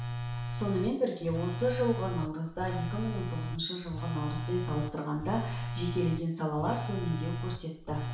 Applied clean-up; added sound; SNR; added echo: none; Telephone; 3 dB; reverberation time 0.6 s.